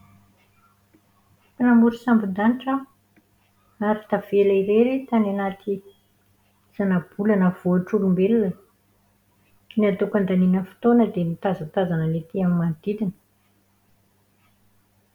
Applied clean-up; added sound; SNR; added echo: none; none; none; none.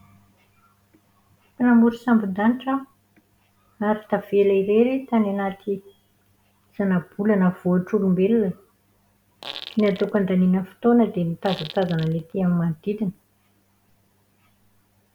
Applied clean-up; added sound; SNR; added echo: none; Fart; 16 dB; none.